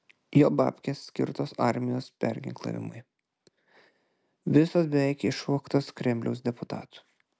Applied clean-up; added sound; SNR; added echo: none; none; none; none.